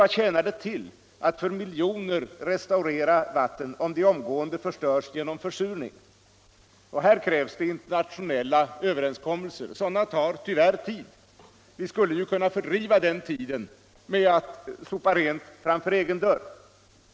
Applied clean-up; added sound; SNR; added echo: none; none; none; none.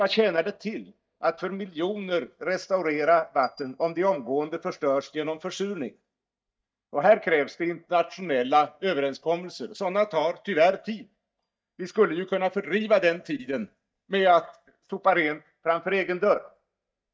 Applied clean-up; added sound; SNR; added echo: neural mask model DeepFilterNet 3.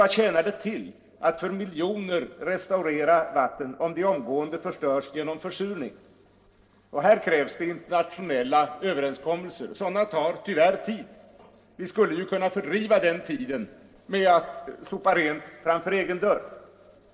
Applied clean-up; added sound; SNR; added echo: neural separator model SepFormer DNS4.